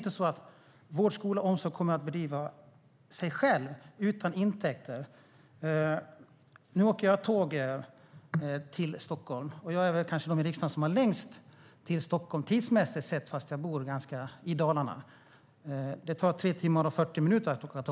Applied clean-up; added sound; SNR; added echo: none; none; none; none.